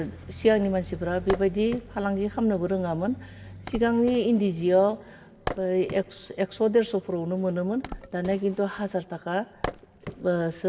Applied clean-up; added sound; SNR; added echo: none; Wood; 15 dB; reverberation time 1.7 s.